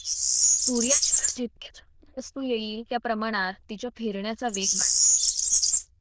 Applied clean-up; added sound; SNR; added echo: neural diffusion model UNIVERSE++.